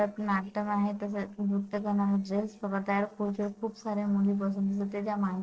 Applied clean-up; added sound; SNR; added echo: neural separator model SepFormer DNS4.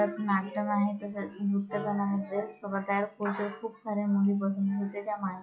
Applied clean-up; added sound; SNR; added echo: classical method log-MMSE.